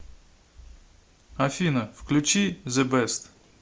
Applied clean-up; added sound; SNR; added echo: none; none; none; none.